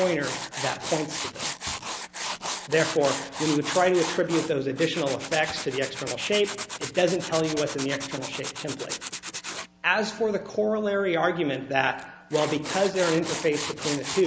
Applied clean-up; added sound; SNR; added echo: none; Tools; 8 dB; none.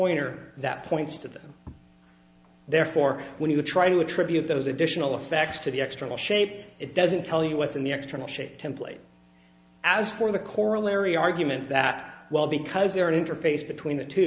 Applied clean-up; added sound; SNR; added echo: none; none; none; none.